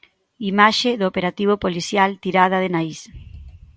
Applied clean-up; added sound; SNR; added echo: none; none; none; none.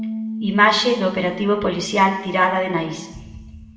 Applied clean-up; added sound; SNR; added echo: none; Bass guitar; 12 dB; reverberation time 0.9 s.